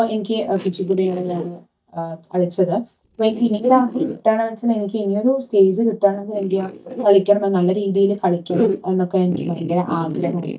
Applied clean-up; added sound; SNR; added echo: neural mask model DeepFilterNet 3.